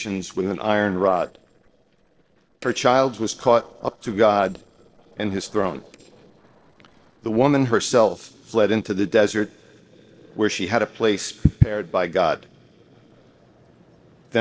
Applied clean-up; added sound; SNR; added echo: neural separator model SepFormer DNS4.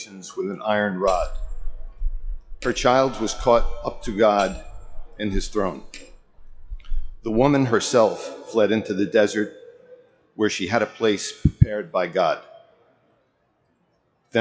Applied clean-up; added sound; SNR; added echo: classical method log-MMSE.